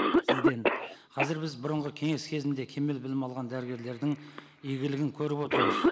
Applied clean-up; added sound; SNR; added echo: neural mask model Resemble Enhance denoiser.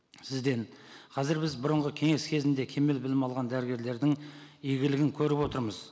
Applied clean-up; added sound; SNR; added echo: none; none; none; none.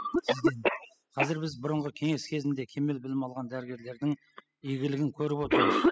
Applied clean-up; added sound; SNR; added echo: classical method spectral subtraction.